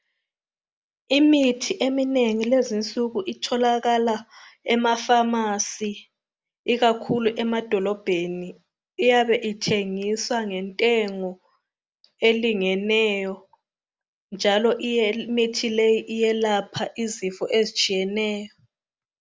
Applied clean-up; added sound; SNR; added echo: none; none; none; none.